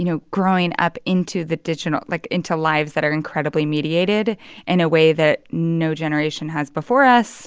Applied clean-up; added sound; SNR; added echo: none; none; none; none.